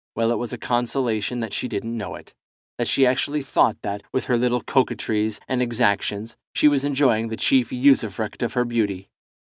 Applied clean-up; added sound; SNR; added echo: none; none; none; none.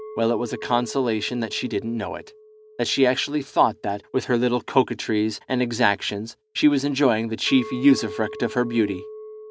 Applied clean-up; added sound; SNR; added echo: none; Chink, clink; 17 dB; none.